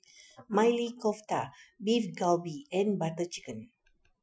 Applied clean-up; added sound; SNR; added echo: classical method Wiener filter.